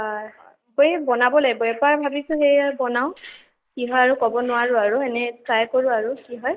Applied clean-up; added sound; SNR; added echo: neural mask model Resemble Enhance denoiser.